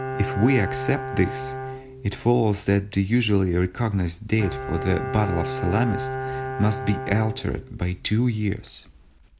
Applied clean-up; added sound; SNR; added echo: none; Bowed string instrument; 8 dB; none.